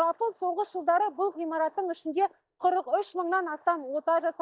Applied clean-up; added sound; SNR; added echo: neural mask model DeepFilterNet 3.